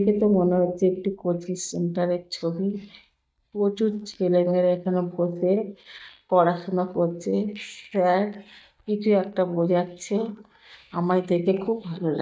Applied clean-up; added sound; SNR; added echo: neural mask model DeepFilterNet 3.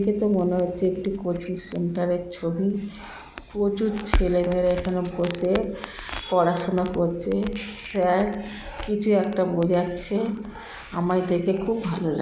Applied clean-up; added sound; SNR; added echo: none; Crackle; 12 dB; none.